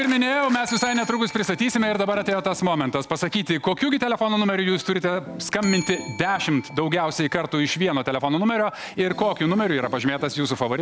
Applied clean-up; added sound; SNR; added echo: none; Bell; 18 dB; none.